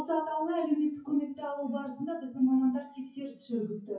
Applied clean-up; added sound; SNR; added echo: classical method WPE with log-MMSE.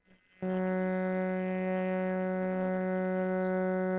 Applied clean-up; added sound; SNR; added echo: neural separator model SepFormer WHAMR!.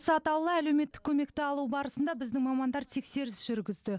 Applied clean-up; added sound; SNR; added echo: none; none; none; none.